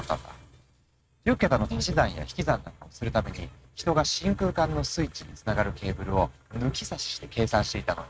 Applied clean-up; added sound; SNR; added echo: neural mask model RNNoise.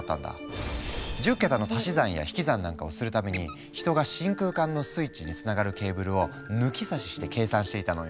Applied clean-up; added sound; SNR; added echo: none; none; none; none.